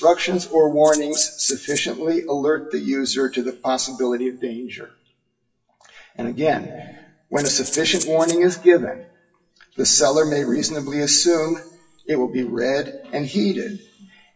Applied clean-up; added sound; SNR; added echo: classical method WPE with log-MMSE.